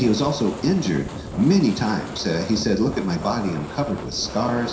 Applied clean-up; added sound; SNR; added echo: none; Fire; 12 dB; reverberation time 0.7 s.